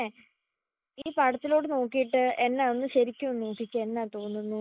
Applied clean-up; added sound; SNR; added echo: neural mask model Resemble Enhance denoiser.